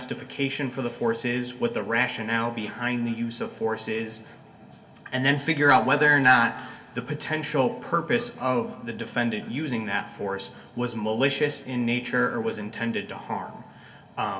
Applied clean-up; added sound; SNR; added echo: none; none; none; reverberation time 2.0 s.